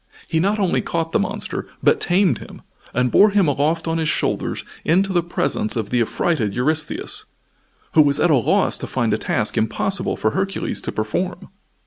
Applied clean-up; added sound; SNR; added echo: none; none; none; none.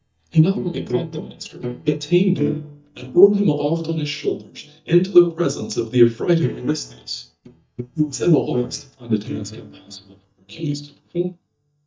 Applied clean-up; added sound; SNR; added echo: neural mask model DeepFilterNet 3.